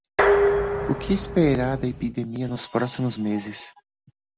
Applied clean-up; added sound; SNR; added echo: none; Dishes, pots, and pans; -1 dB; none.